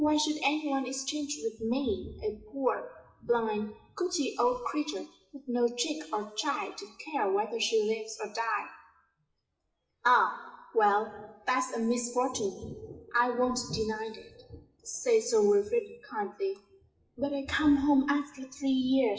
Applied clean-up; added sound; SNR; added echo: classical method WPE with log-MMSE.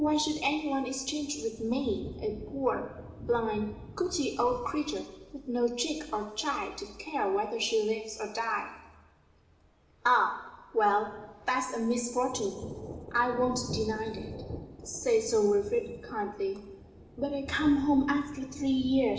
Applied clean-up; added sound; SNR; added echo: none; Thunder; 15 dB; reverberation time 1.2 s.